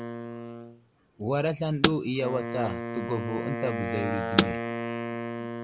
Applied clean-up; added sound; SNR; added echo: none; Car + Wind instrument, woodwind instrument; 0 dB; none.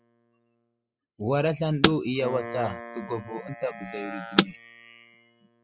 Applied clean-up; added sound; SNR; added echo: classical method spectral subtraction.